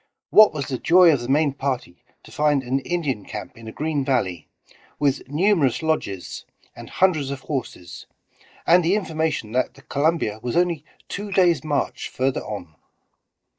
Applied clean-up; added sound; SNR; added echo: neural mask model DeepFilterNet 3.